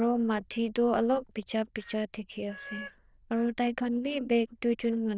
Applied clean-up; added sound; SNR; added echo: neural diffusion model UNIVERSE++.